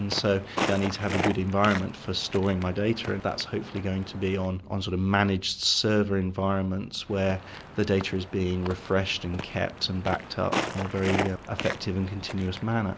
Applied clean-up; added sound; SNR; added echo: none; Walk, footsteps; 9 dB; none.